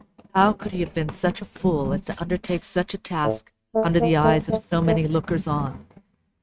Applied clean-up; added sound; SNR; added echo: neural mask model RNNoise.